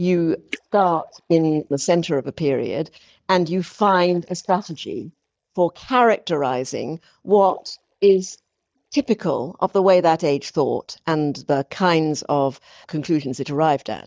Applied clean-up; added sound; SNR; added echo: neural mask model DeepFilterNet 3.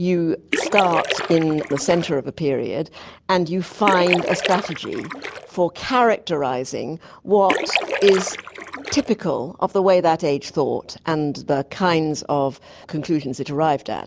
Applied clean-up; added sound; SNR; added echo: none; Splash, splatter; 5 dB; none.